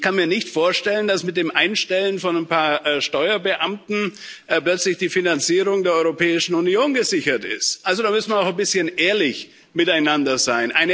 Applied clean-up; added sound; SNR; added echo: none; none; none; none.